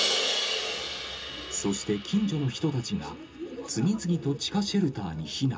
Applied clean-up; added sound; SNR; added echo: none; Crash cymbal; 5 dB; reverberation time 0.2 s.